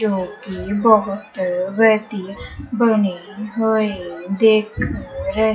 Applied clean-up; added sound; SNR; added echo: classical method WPE with log-MMSE.